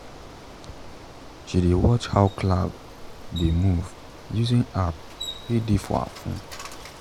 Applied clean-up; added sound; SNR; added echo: none; Bicycle; 15 dB; none.